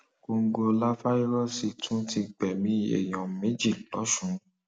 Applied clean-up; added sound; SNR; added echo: none; none; none; none.